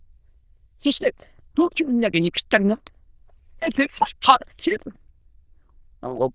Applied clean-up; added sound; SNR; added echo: neural diffusion model UNIVERSE++.